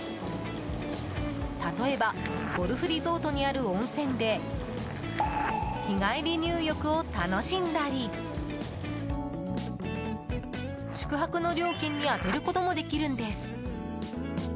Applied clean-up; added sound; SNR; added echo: none; Zipper (clothing); 12 dB; none.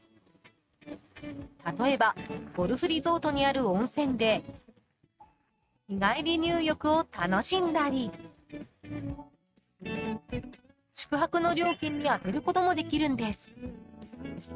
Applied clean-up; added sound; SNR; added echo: neural mask model RNNoise.